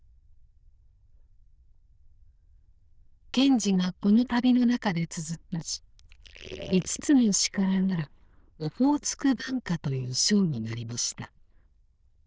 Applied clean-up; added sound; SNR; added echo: neural diffusion model UNIVERSE++.